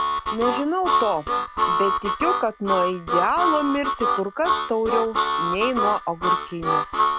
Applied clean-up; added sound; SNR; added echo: none; Harmonica; -2 dB; none.